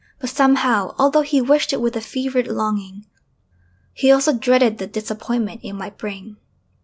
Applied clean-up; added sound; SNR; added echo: none; none; none; none.